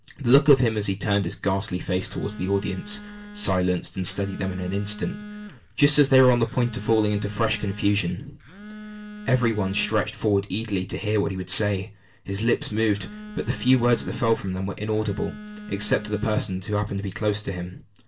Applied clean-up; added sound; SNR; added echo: none; Telephone; 16 dB; reverberation time 0.2 s.